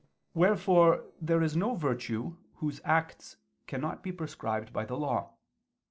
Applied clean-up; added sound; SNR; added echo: neural separator model SepFormer DNS4.